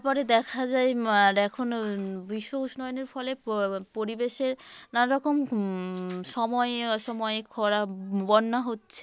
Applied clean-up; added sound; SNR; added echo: none; none; none; none.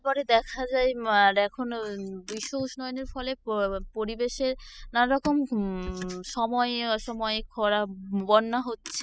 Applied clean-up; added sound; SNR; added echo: classical method spectral subtraction.